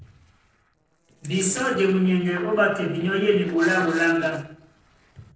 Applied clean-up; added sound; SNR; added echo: neural separator model SepFormer DNS4.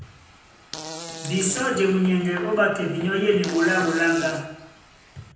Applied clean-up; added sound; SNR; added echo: none; Fart; 15 dB; reverberation time 0.9 s.